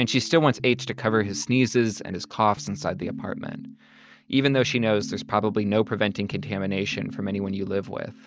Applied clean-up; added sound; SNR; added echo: neural mask model DeepFilterNet 3.